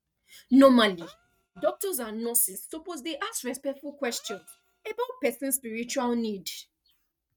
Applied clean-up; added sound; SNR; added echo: neural mask model RNNoise.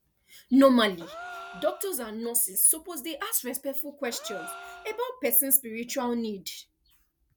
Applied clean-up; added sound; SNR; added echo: none; Gasp; 18 dB; none.